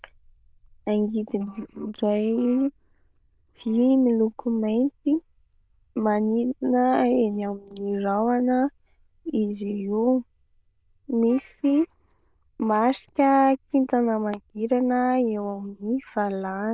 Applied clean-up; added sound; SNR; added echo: neural diffusion model UNIVERSE++.